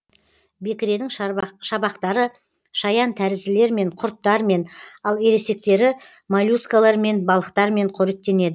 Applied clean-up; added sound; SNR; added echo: none; none; none; none.